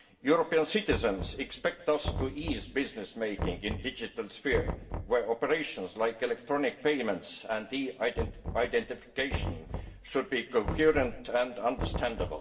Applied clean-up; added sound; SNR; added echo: none; Knock; 8 dB; reverberation time 1.0 s.